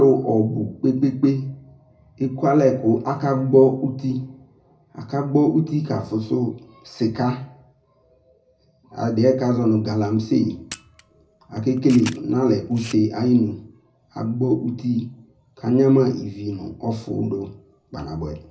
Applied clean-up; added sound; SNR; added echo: none; Camera; 20 dB; reverberation time 0.4 s.